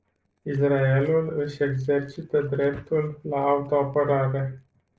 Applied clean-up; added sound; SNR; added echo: neural separator model SepFormer DNS4.